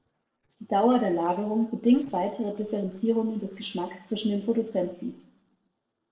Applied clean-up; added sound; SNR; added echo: neural separator model SepFormer DNS4.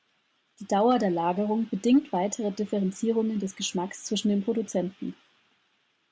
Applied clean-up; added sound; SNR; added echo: none; none; none; none.